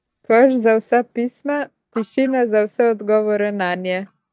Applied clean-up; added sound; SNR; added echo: neural mask model DeepFilterNet 3.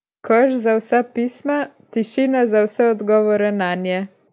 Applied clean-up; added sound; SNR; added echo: none; none; none; none.